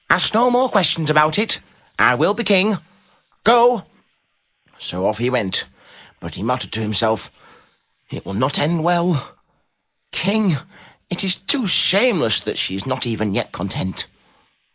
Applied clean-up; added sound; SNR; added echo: neural mask model Resemble Enhance denoiser.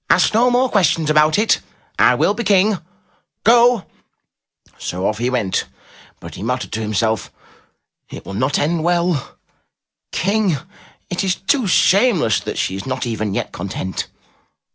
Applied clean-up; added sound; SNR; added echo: none; none; none; none.